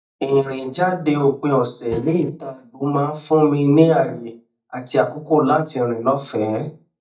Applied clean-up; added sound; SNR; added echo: neural mask model DeepFilterNet 3.